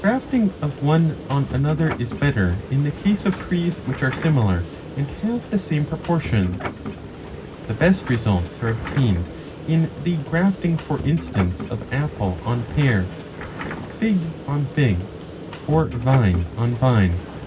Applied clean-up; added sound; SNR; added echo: none; Subway, metro, underground; 11 dB; reverberation time 0.4 s.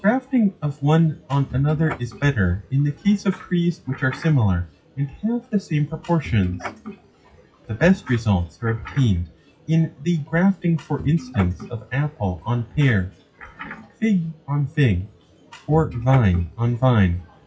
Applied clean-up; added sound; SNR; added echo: classical method WPE with log-MMSE.